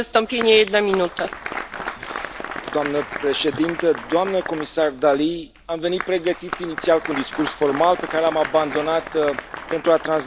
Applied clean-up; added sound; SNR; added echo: none; Applause; 11 dB; none.